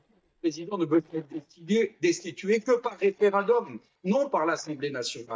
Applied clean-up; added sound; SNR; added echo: neural mask model DeepFilterNet 3.